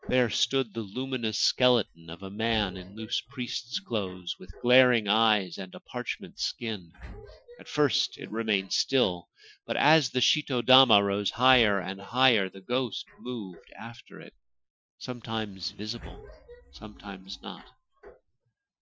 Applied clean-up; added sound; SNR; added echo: classical method Wiener filter.